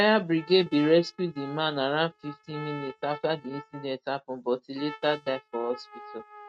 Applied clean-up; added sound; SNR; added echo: neural mask model RNNoise.